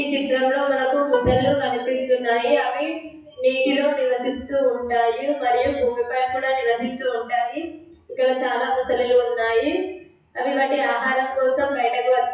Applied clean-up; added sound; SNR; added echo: classical method WPE with log-MMSE.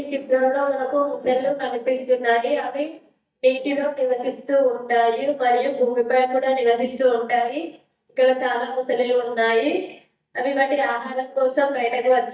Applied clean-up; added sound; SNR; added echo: neural mask model DeepFilterNet 3.